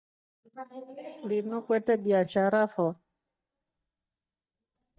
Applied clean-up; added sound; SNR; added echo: neural mask model DeepFilterNet 3.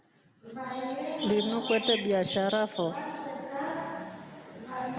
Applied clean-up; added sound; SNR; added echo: none; Chirp, tweet; 6 dB; none.